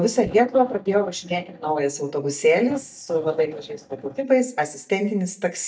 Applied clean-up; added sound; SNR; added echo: neural mask model DeepFilterNet 3.